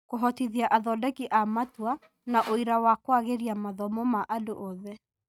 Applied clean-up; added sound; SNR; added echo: neural mask model RNNoise.